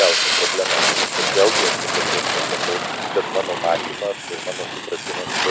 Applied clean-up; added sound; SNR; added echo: none; Fire; -3 dB; none.